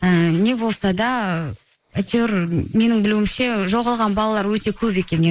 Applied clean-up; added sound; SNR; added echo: neural mask model Resemble Enhance denoiser.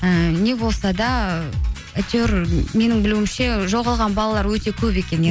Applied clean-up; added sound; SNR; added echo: none; none; none; none.